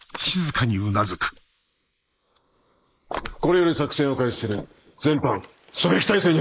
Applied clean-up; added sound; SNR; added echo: neural mask model Resemble Enhance denoiser.